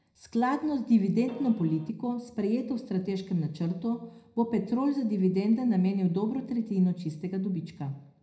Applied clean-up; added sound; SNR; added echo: none; Keyboard (musical); 20 dB; reverberation time 0.4 s.